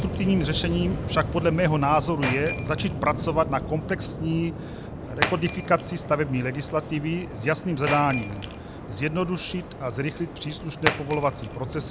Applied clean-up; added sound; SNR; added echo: none; Waves, surf + Shatter; 5 dB; none.